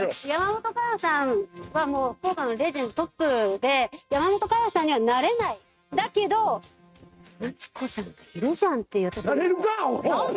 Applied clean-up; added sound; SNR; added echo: neural mask model RNNoise.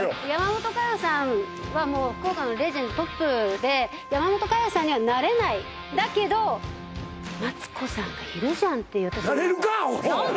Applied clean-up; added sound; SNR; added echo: none; Wind instrument, woodwind instrument; 17 dB; none.